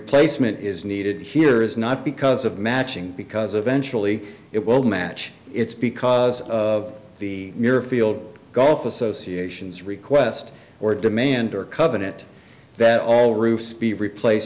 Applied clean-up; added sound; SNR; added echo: none; none; none; none.